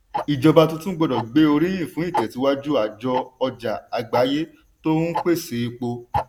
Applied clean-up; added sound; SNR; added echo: none; Tick-tock; 11 dB; none.